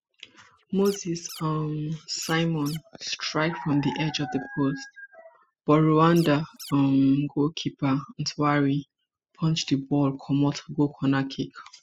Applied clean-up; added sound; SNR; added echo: classical method spectral subtraction.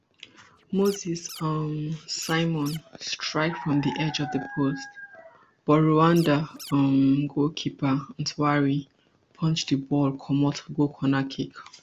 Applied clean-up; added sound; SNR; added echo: none; Scratching (performance technique); 19 dB; none.